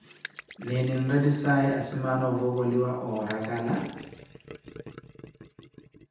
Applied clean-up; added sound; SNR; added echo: none; Gurgling; 17 dB; reverberation time 0.8 s.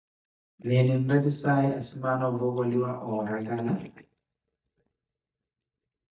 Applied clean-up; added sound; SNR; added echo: neural mask model DeepFilterNet 3.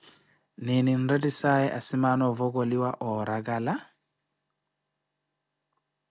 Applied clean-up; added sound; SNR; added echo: none; none; none; none.